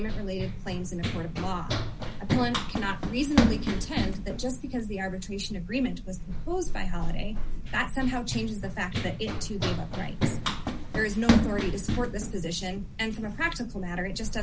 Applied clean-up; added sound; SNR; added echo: none; Run; -2 dB; none.